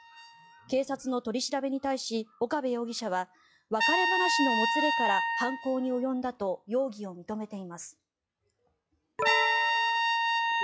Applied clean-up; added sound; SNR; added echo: classical method log-MMSE.